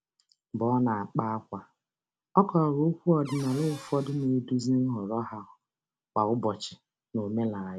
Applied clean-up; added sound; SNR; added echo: none; Cupboard open or close / Door; 18 dB; none.